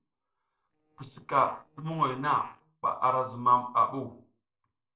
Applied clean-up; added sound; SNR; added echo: neural separator model SepFormer DNS4.